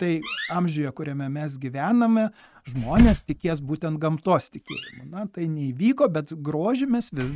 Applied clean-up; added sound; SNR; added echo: neural mask model RNNoise.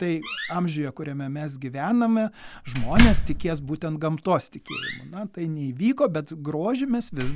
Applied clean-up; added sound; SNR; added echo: none; Slam; 2 dB; none.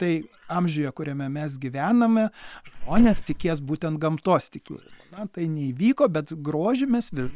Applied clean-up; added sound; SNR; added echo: neural separator model SepFormer WHAM!.